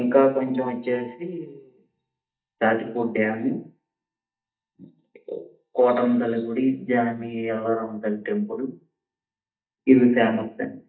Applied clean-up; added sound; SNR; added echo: neural mask model DeepFilterNet 3.